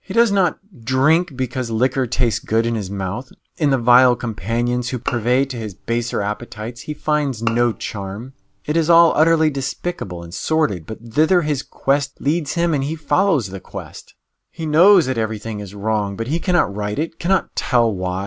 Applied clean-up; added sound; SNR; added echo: none; Bowed string instrument; 15 dB; none.